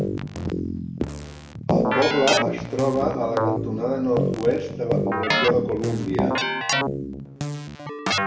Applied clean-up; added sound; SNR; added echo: none; Keyboard (musical); -1 dB; reverberation time 0.8 s.